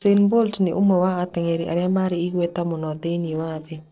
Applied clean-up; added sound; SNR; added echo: neural separator model SepFormer DNS4.